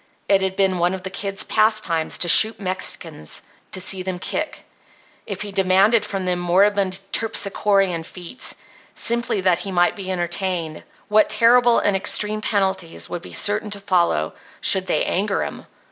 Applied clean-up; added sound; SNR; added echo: none; none; none; none.